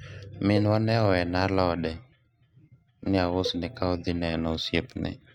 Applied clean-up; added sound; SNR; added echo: neural mask model RNNoise.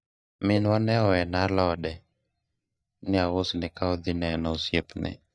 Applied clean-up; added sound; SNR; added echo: neural mask model DeepFilterNet 3.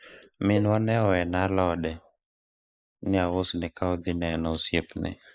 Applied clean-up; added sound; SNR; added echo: neural mask model Resemble Enhance denoiser.